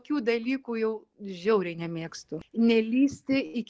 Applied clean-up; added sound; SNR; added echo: none; none; none; none.